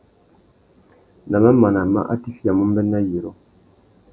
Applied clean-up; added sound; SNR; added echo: none; none; none; none.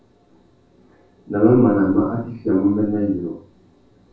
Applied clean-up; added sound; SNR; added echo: none; none; none; reverberation time 0.4 s.